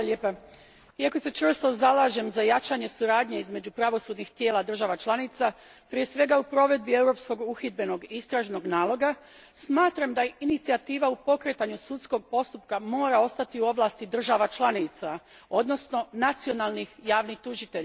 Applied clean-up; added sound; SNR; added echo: none; none; none; none.